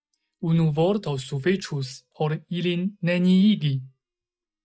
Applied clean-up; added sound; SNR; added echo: neural mask model DeepFilterNet 3.